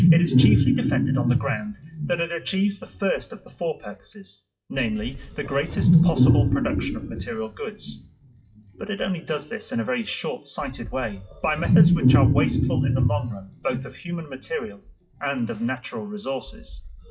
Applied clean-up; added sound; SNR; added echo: classical method WPE with log-MMSE.